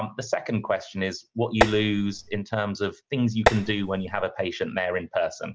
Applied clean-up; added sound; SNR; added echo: none; Tap; -1 dB; none.